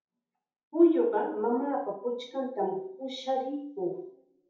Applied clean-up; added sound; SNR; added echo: none; none; none; reverberation time 0.6 s.